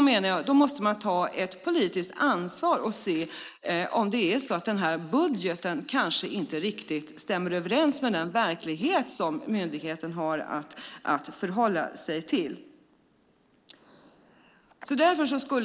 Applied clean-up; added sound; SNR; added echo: neural mask model Resemble Enhance denoiser.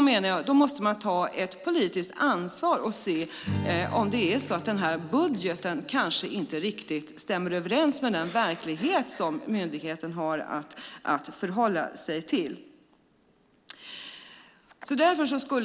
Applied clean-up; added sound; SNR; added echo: none; Strum; 16 dB; none.